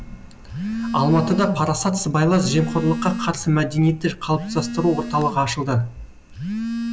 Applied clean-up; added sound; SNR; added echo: none; Telephone; 8 dB; none.